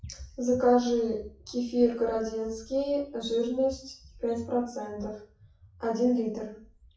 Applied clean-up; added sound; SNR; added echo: classical method WPE with log-MMSE.